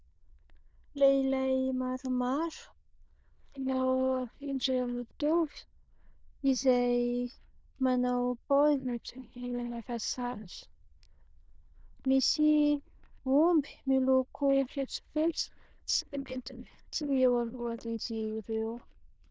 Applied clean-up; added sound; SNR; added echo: neural diffusion model UNIVERSE++.